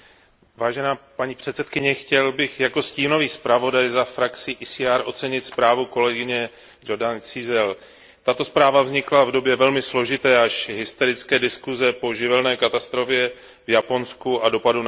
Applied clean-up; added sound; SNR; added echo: none; none; none; none.